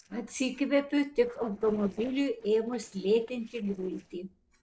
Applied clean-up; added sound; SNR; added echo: neural separator model SepFormer DNS4.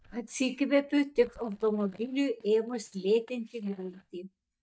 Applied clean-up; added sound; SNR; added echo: neural mask model DeepFilterNet 3.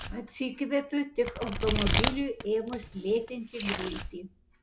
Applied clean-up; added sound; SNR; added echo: none; Domestic sounds, home sounds; 2 dB; none.